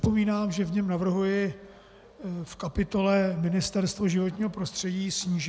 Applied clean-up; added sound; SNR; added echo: none; none; none; none.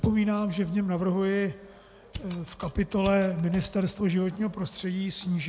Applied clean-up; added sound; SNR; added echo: none; Mechanisms; 16 dB; none.